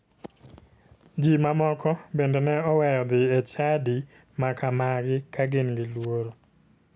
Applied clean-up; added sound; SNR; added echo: none; none; none; none.